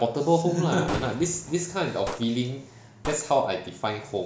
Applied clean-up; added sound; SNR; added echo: none; Gunshot, gunfire + Fireworks; 13 dB; none.